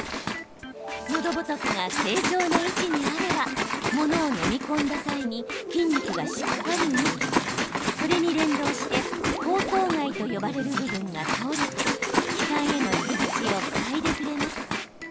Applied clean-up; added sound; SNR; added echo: none; Liquid; 1 dB; none.